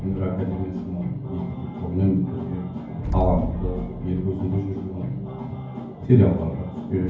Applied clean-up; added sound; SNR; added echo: none; Explosion; 10 dB; reverberation time 0.9 s.